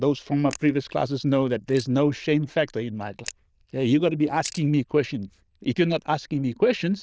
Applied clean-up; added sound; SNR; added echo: neural diffusion model UNIVERSE++.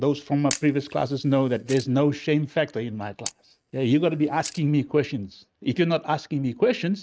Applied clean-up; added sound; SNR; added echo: neural mask model RNNoise.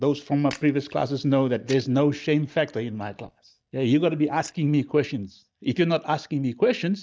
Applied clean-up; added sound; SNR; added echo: neural mask model DeepFilterNet 3.